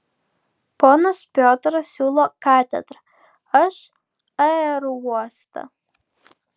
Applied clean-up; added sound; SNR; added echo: none; none; none; none.